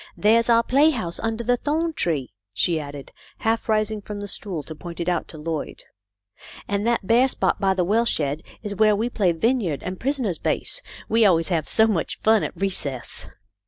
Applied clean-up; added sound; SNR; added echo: none; none; none; none.